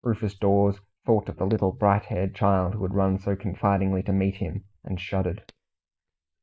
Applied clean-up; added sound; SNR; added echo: neural mask model DeepFilterNet 3.